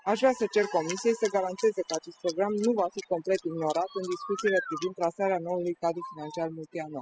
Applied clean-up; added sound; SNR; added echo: classical method spectral subtraction.